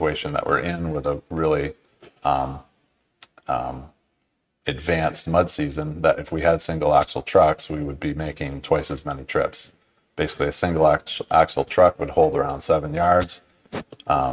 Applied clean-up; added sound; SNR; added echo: neural mask model RNNoise.